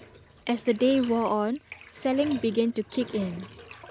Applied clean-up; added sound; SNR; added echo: none; Bathtub (filling or washing); 17 dB; none.